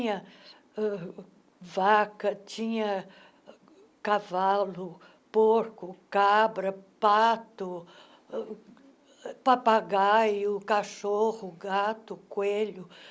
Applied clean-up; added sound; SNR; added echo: none; none; none; none.